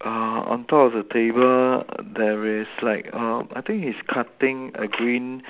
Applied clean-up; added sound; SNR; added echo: none; none; none; none.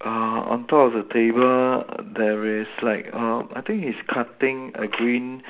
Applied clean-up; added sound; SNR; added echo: none; none; none; reverberation time 0.5 s.